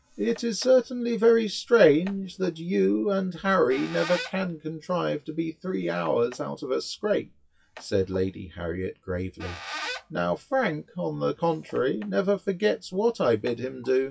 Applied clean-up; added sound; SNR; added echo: classical method WPE with log-MMSE.